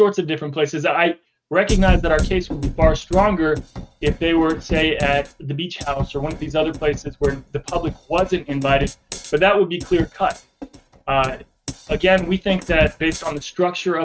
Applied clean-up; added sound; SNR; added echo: neural mask model RNNoise.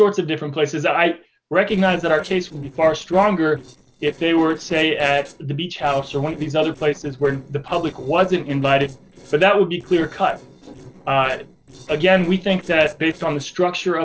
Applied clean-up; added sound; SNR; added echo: neural separator model SepFormer DNS4.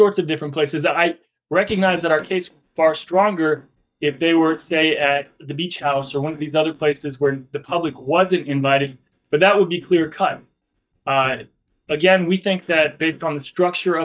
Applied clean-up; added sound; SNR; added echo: neural mask model DeepFilterNet 3.